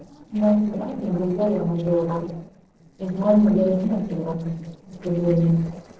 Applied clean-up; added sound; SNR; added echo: neural separator model SepFormer DNS4.